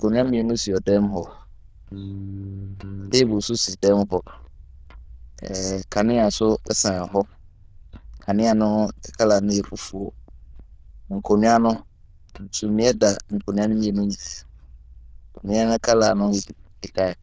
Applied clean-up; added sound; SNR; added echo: neural diffusion model UNIVERSE++.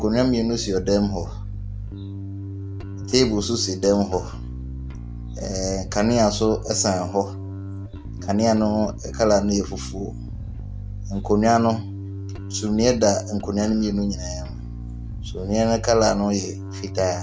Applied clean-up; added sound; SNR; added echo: none; Bass guitar; 9 dB; none.